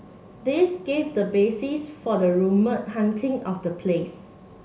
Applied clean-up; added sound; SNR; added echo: none; none; none; none.